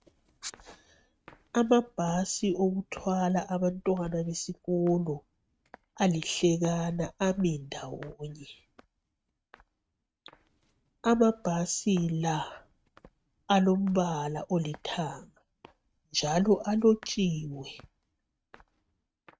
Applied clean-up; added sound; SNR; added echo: neural mask model RNNoise.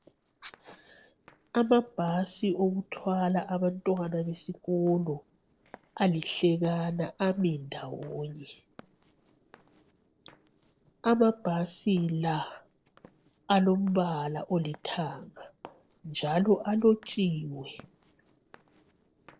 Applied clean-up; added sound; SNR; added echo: neural separator model SepFormer DNS4.